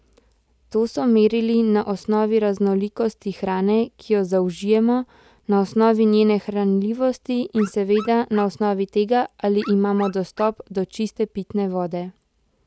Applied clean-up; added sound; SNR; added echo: none; Dog; 20 dB; none.